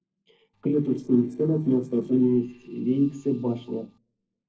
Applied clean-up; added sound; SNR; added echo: neural separator model SepFormer DNS4.